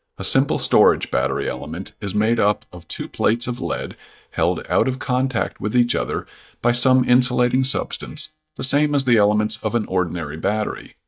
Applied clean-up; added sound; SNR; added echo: neural mask model DeepFilterNet 3.